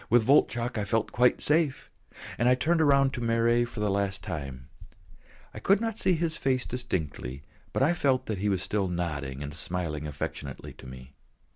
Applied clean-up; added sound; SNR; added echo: none; none; none; none.